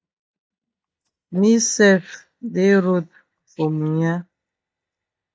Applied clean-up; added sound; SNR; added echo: neural mask model DeepFilterNet 3.